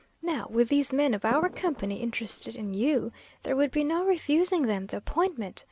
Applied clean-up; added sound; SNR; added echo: none; Fireworks; 17 dB; none.